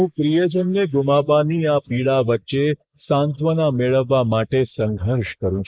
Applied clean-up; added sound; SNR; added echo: neural mask model Resemble Enhance denoiser.